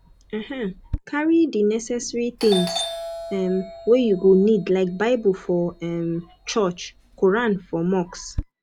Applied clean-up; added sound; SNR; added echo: none; Doorbell; 14 dB; none.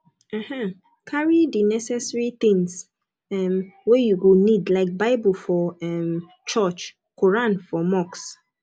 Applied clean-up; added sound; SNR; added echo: none; none; none; none.